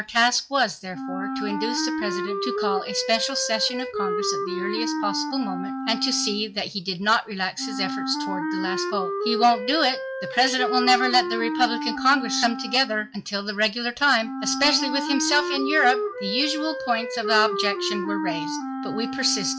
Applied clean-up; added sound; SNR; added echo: classical method log-MMSE.